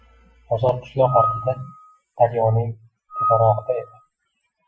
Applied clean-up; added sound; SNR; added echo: classical method Wiener filter.